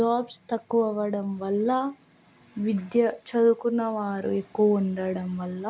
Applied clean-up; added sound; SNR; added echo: none; none; none; none.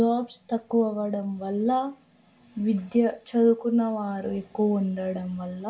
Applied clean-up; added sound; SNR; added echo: none; none; none; reverberation time 0.3 s.